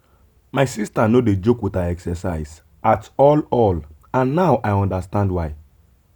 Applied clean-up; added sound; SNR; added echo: none; none; none; none.